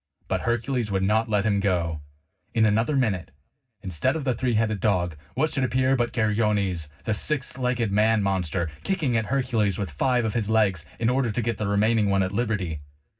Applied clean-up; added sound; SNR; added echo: none; none; none; reverberation time 0.4 s.